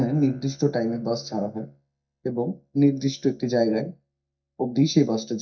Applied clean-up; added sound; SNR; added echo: neural mask model DeepFilterNet 3.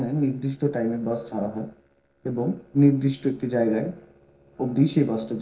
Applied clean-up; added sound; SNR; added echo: neural separator model SepFormer DNS4.